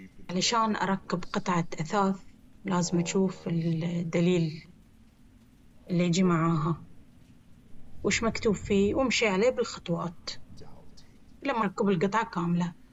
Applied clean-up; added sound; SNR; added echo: none; Crow; 16 dB; none.